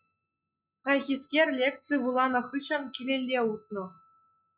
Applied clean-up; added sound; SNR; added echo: neural mask model RNNoise.